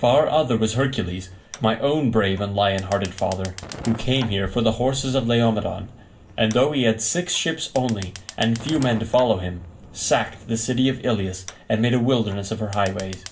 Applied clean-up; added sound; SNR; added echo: none; Fire; 19 dB; reverberation time 0.3 s.